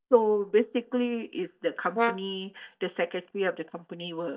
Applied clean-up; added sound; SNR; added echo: neural mask model DeepFilterNet 3.